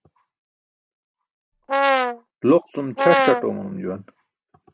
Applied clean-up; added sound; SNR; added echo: none; Brass instrument; -4 dB; none.